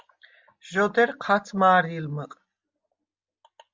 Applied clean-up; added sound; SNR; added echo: none; none; none; none.